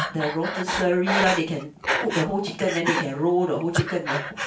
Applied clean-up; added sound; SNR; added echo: none; Breathing; 3 dB; reverberation time 0.3 s.